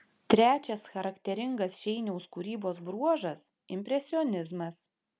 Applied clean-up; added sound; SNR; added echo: none; none; none; none.